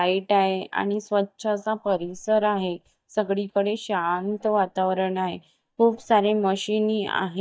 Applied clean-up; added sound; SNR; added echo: neural mask model DeepFilterNet 3.